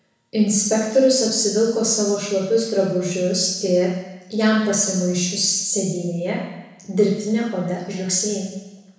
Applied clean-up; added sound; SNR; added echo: none; none; none; reverberation time 1.0 s.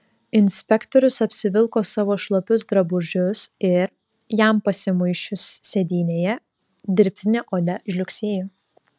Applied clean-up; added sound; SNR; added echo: none; none; none; none.